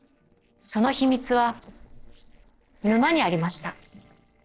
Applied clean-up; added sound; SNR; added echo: neural separator model SepFormer DNS4.